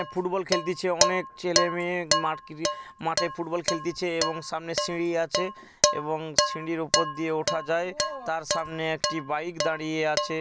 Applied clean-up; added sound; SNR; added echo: none; Dishes, pots, and pans; 0 dB; none.